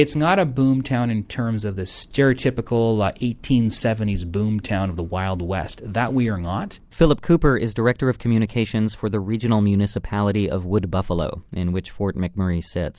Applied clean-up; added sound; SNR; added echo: none; none; none; none.